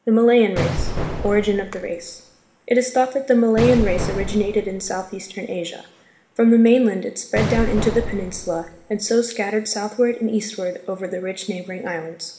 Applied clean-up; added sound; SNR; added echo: none; Explosion; 7 dB; reverberation time 0.7 s.